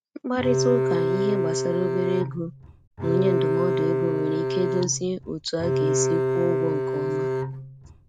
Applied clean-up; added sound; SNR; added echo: none; Bowed string instrument; -3 dB; none.